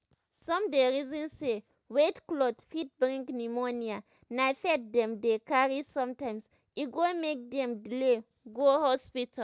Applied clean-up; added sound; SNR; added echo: none; none; none; none.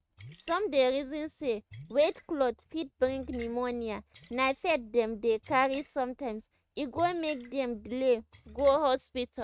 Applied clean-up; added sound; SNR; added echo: neural mask model RNNoise.